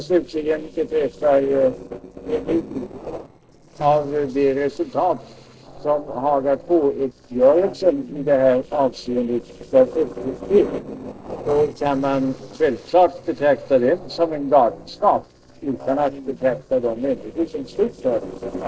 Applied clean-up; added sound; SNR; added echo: neural separator model SepFormer DNS4.